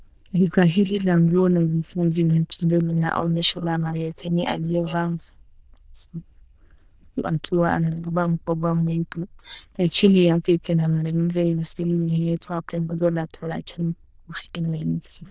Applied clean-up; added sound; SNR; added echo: neural diffusion model UNIVERSE++.